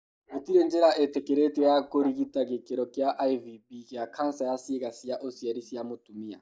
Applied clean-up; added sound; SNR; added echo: neural mask model Resemble Enhance denoiser.